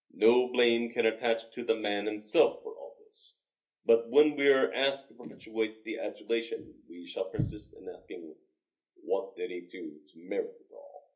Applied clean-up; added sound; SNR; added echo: none; none; none; reverberation time 0.3 s.